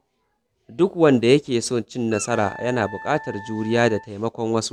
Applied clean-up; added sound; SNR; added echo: none; Wind instrument, woodwind instrument; 17 dB; none.